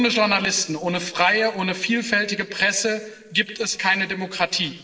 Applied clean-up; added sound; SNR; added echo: neural separator model SepFormer DNS4.